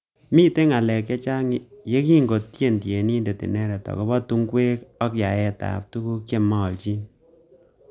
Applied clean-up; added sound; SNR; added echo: none; none; none; none.